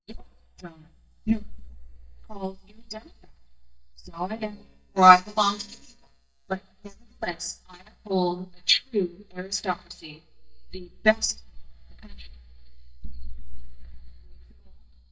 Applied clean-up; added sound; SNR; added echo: neural mask model DeepFilterNet 3.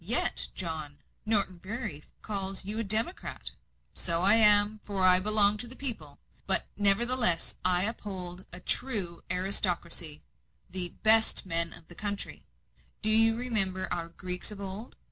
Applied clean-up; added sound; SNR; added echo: none; none; none; none.